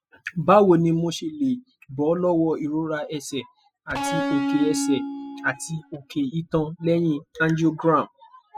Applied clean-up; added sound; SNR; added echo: classical method spectral subtraction.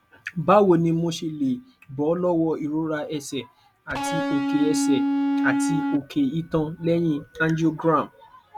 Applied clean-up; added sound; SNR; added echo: none; Electric guitar; -1 dB; none.